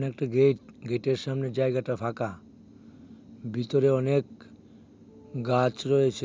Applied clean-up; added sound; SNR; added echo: none; none; none; none.